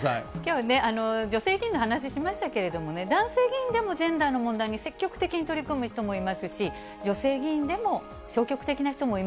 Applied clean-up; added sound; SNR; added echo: none; Snare drum; 19 dB; none.